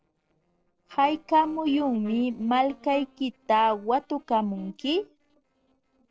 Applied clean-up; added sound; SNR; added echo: neural separator model SepFormer DNS4.